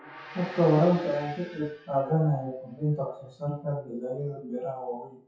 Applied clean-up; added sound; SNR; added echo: classical method WPE with log-MMSE.